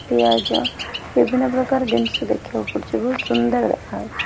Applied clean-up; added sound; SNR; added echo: none; Bird; 10 dB; none.